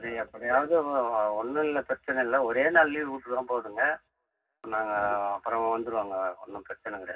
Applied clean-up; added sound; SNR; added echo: none; none; none; reverberation time 0.4 s.